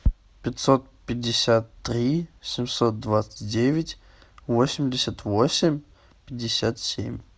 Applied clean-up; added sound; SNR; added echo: none; none; none; none.